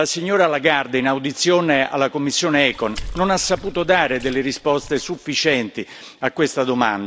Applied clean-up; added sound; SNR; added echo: none; Water / Splash, splatter; 16 dB; none.